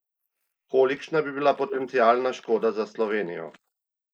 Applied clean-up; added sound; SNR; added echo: neural mask model Resemble Enhance denoiser.